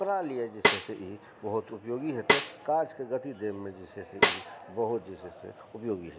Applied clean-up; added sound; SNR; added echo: none; Snare drum; -4 dB; none.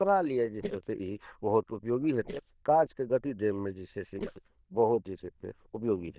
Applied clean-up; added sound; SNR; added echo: neural diffusion model UNIVERSE++.